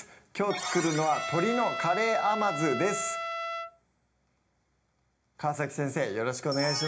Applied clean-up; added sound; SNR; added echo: none; Trumpet; 5 dB; reverberation time 0.4 s.